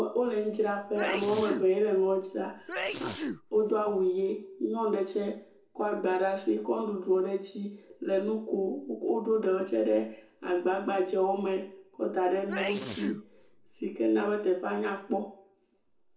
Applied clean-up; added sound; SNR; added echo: none; Sneeze; 8 dB; reverberation time 0.6 s.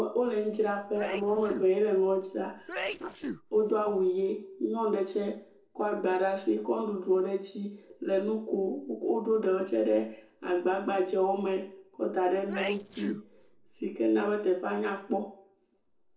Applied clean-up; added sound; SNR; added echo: neural separator model SepFormer DNS4.